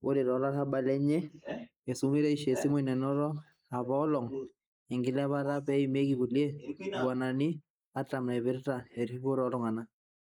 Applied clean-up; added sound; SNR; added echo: neural mask model Resemble Enhance denoiser.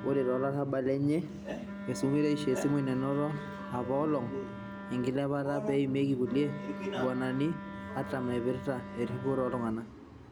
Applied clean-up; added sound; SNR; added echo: none; Wind instrument, woodwind instrument; 11 dB; none.